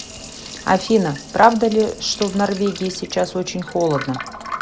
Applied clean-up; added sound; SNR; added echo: none; Liquid; 14 dB; none.